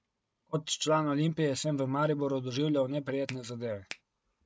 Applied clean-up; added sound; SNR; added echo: none; Finger snapping; 16 dB; none.